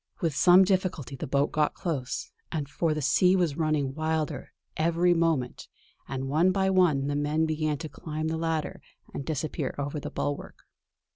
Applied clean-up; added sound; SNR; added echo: none; none; none; none.